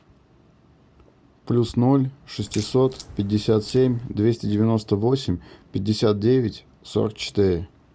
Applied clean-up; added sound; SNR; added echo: none; Crack; 19 dB; none.